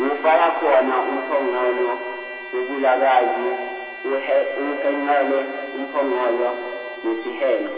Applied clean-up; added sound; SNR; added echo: none; Trumpet; 14 dB; reverberation time 2.5 s.